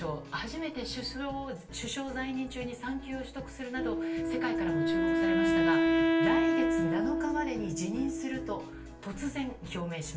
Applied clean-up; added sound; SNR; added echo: none; Wind instrument, woodwind instrument; -4 dB; reverberation time 0.3 s.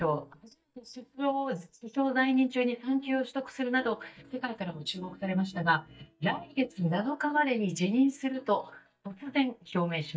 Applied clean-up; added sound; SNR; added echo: neural mask model DeepFilterNet 3.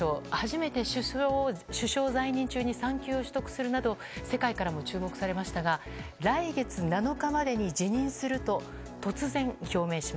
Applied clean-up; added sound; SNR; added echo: none; none; none; none.